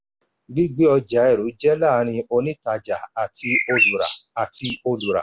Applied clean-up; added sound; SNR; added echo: none; Bird; 2 dB; none.